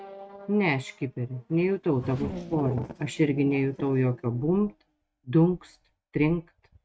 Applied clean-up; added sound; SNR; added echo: neural mask model RNNoise.